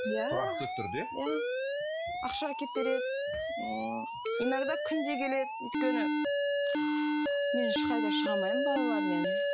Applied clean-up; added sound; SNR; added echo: classical method log-MMSE.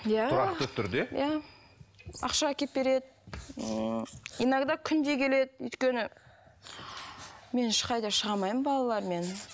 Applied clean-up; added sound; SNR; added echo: none; none; none; none.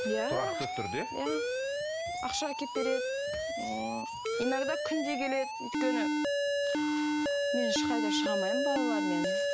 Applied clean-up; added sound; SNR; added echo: none; Alarm; -4 dB; none.